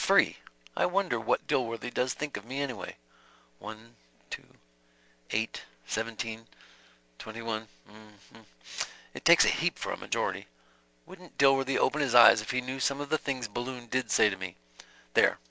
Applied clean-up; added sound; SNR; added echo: none; none; none; none.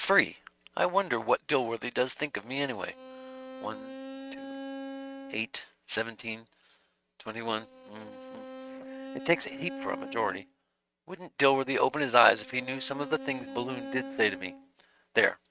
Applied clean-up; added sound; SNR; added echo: neural mask model RNNoise.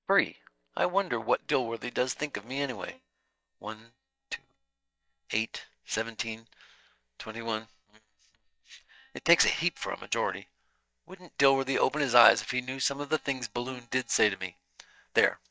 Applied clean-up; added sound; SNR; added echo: neural mask model DeepFilterNet 3.